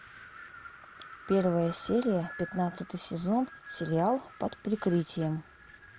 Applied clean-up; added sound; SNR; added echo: none; Wind; 17 dB; none.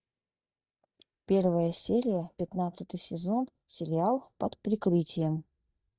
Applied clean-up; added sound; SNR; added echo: neural mask model DeepFilterNet 3.